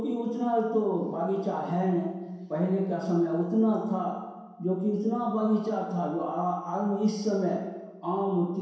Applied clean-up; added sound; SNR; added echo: none; none; none; reverberation time 0.7 s.